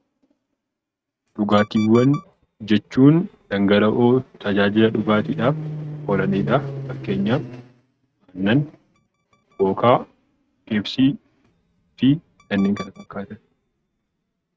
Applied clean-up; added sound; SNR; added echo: neural mask model RNNoise.